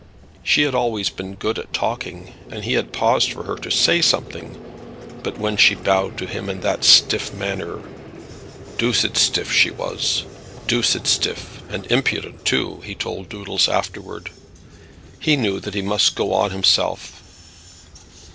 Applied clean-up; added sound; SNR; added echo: none; Vehicle; 16 dB; none.